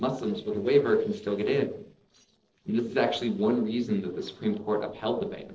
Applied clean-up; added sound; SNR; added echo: neural separator model SepFormer DNS4.